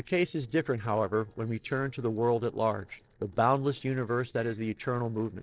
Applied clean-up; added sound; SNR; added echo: neural separator model SepFormer DNS4.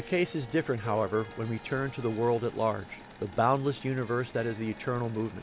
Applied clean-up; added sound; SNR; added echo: none; Harp + Engine / Mechanisms; 16 dB; none.